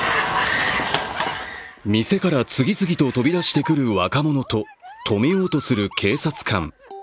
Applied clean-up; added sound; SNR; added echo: none; none; none; none.